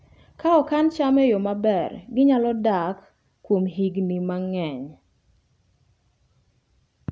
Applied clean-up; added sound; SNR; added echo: none; none; none; none.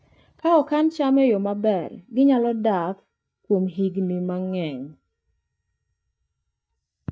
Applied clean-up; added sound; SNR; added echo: neural mask model DeepFilterNet 3.